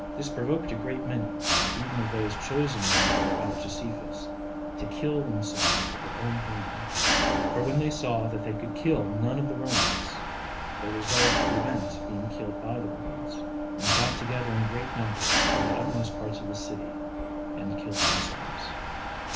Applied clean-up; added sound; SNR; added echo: none; Mechanisms; -3 dB; reverberation time 0.3 s.